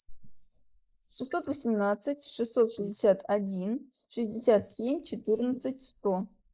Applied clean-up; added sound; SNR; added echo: neural mask model Resemble Enhance denoiser.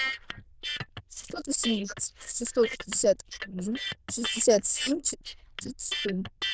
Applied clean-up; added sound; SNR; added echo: neural diffusion model UNIVERSE++.